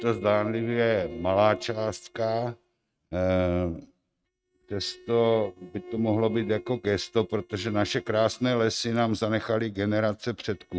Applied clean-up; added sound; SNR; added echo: neural mask model RNNoise.